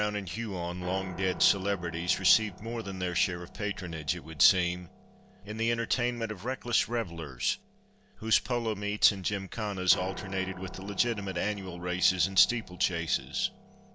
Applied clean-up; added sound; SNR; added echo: none; Piano; 17 dB; none.